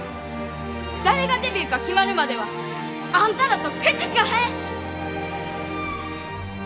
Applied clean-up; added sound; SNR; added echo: none; none; none; none.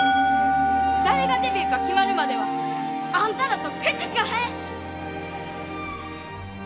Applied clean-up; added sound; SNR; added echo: none; Musical instrument; -2 dB; none.